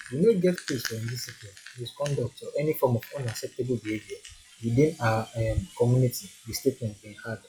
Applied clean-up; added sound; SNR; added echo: classical method log-MMSE.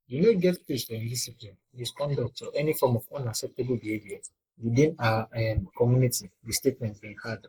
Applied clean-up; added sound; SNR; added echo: neural mask model Resemble Enhance denoiser.